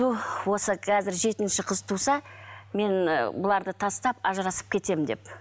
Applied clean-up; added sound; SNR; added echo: none; none; none; none.